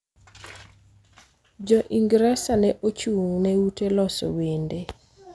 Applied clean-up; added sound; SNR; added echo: none; none; none; none.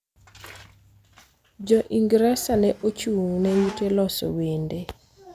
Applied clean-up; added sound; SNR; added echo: none; Squeak; 16 dB; none.